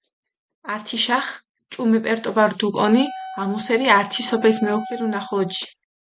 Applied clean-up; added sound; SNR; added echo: none; Wind instrument, woodwind instrument; 14 dB; none.